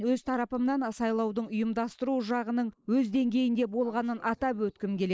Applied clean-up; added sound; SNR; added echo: neural mask model Resemble Enhance denoiser.